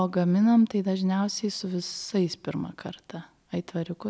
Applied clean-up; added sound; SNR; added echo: none; none; none; none.